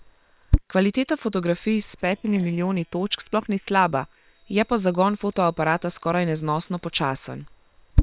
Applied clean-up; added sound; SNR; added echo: neural separator model SepFormer WHAM!.